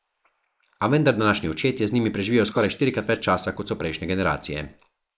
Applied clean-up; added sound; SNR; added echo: neural mask model Resemble Enhance denoiser.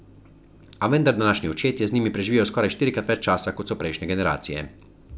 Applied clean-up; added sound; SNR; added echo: none; none; none; none.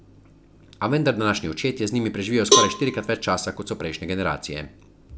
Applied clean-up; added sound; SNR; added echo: none; Cowbell; -1 dB; none.